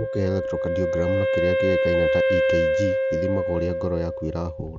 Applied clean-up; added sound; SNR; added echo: none; Wind instrument, woodwind instrument; -4 dB; none.